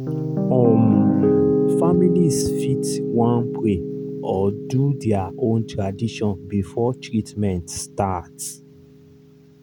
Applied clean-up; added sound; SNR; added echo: none; Piano; 1 dB; none.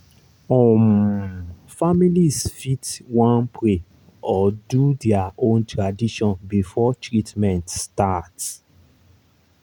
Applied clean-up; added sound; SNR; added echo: none; none; none; none.